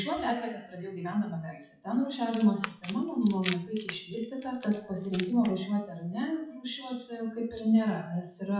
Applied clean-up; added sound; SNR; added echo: classical method WPE with log-MMSE.